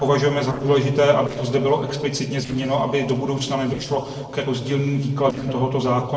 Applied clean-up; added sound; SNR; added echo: neural separator model SepFormer DNS4.